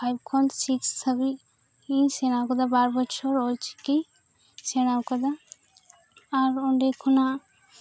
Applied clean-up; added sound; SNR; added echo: none; none; none; none.